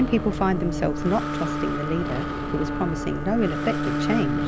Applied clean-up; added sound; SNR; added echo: none; Breathing + Bowed string instrument; 1 dB; none.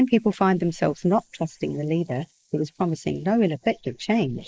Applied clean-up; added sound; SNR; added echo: neural mask model Resemble Enhance denoiser.